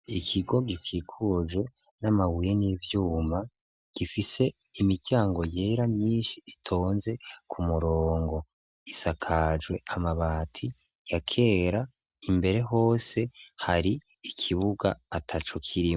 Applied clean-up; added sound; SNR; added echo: none; none; none; none.